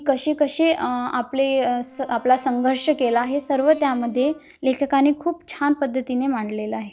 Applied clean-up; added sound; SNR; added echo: neural separator model SepFormer DNS4.